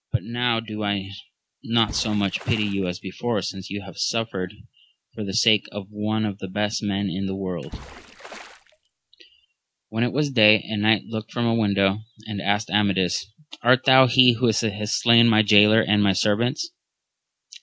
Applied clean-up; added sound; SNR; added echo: none; Water / Splash, splatter; 18 dB; none.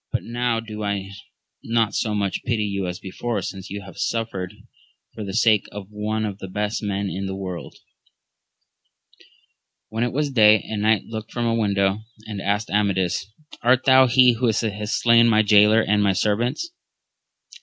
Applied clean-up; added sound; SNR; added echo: none; none; none; none.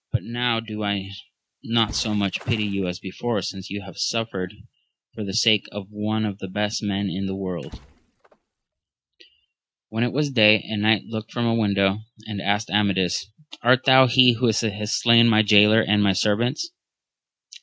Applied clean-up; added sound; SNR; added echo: neural mask model RNNoise.